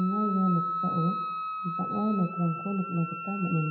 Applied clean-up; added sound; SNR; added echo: none; Wind instrument, woodwind instrument; 4 dB; reverberation time 0.9 s.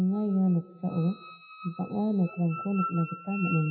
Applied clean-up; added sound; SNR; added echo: classical method WPE with log-MMSE.